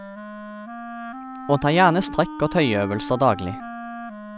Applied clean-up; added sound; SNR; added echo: none; Wind instrument, woodwind instrument; 11 dB; none.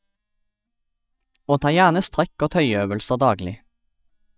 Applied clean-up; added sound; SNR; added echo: neural mask model DeepFilterNet 3.